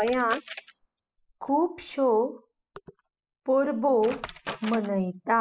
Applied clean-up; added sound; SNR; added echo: classical method spectral subtraction.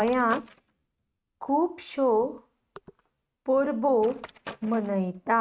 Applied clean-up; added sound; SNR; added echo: neural mask model RNNoise.